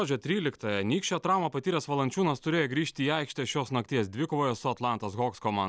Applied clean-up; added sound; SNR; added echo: none; none; none; none.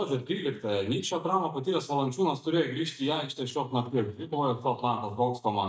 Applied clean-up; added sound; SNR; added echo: neural mask model DeepFilterNet 3.